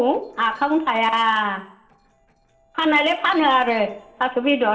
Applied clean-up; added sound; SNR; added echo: neural separator model SepFormer DNS4.